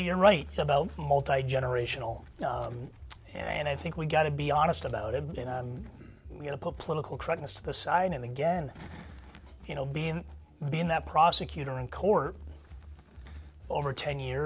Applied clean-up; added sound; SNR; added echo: none; none; none; none.